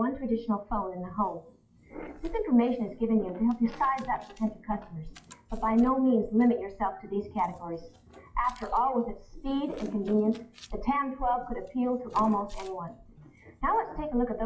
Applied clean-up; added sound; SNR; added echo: classical method WPE with log-MMSE.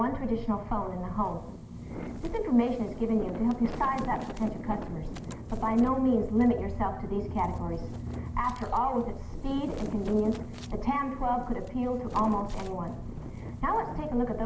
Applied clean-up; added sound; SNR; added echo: none; Wind; 14 dB; reverberation time 1.5 s.